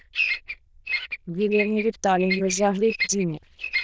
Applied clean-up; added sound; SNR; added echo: neural diffusion model UNIVERSE++.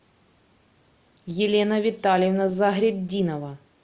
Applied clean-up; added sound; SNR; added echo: none; none; none; none.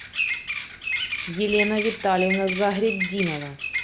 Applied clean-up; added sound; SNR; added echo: none; Bird vocalization, bird call, bird song; 4 dB; none.